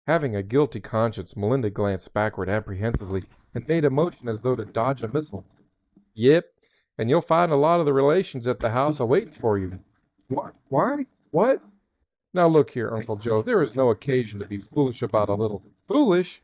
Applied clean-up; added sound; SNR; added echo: neural mask model DeepFilterNet 3.